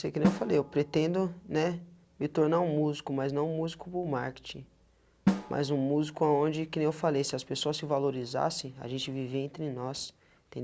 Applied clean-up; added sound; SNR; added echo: none; Drum; 7 dB; none.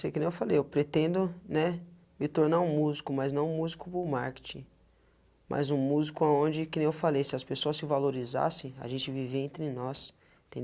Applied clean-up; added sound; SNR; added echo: none; none; none; none.